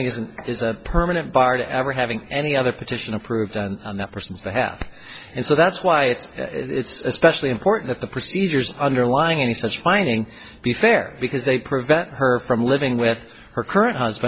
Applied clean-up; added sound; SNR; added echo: none; none; none; none.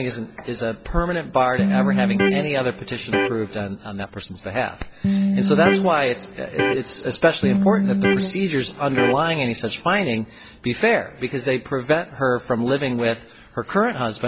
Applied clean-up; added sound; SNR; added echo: none; Electric guitar; -1 dB; none.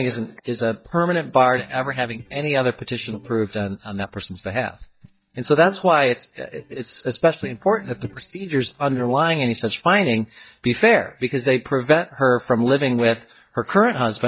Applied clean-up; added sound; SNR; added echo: neural mask model DeepFilterNet 3.